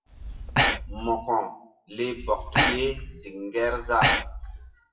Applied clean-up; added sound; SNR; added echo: classical method WPE with log-MMSE.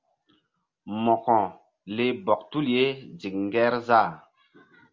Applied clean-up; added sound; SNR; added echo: none; none; none; none.